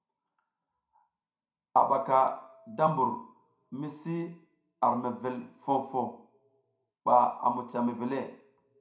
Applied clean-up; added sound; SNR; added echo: none; none; none; reverberation time 0.4 s.